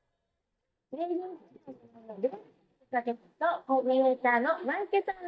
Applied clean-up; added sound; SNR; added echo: neural mask model DeepFilterNet 3.